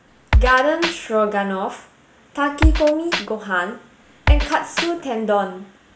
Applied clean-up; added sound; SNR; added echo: none; Drum kit; -2 dB; none.